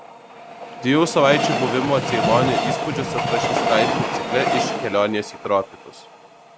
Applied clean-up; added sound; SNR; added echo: none; Train; 1 dB; none.